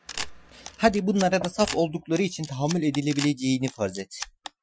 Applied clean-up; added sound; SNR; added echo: classical method Wiener filter.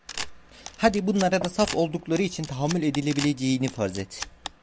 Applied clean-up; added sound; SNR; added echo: none; Camera; 13 dB; none.